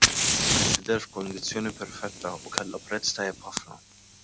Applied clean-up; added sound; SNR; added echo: none; Fire; -5 dB; none.